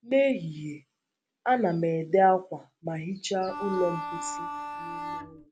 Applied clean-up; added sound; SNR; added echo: none; Bowed string instrument; 8 dB; none.